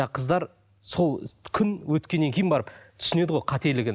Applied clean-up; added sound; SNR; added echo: none; none; none; none.